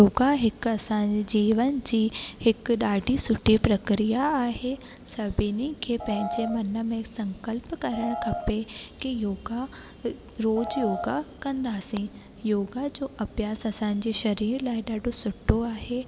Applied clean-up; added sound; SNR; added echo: none; Piano; 6 dB; none.